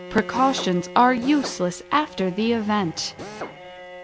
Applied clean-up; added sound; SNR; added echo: none; Drill + Bowed string instrument; 13 dB; none.